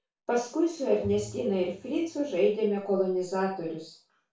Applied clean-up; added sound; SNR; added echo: none; Bowed string instrument; 19 dB; reverberation time 0.3 s.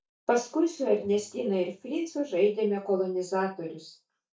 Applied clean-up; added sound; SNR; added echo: neural mask model DeepFilterNet 3.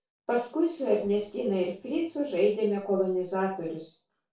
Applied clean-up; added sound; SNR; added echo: neural separator model SepFormer DNS4.